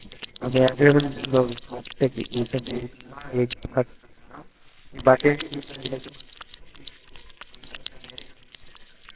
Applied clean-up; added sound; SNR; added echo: neural separator model SepFormer WHAMR!.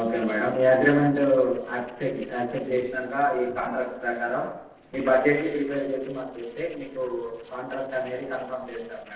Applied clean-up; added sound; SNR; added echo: neural separator model SepFormer DNS4.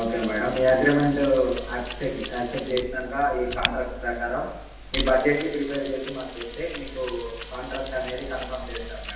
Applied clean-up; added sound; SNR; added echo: none; Mechanisms; 10 dB; reverberation time 0.9 s.